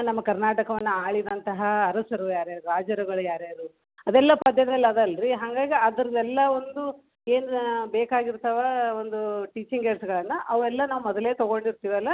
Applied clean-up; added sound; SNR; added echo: none; none; none; none.